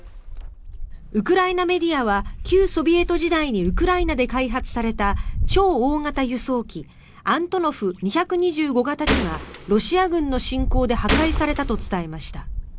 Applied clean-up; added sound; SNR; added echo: none; Wind + Gunshot, gunfire; 5 dB; none.